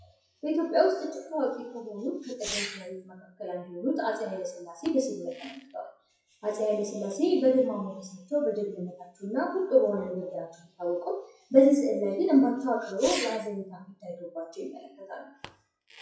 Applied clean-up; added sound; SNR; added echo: classical method WPE with log-MMSE.